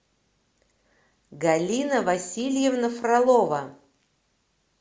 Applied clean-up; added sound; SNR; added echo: none; none; none; none.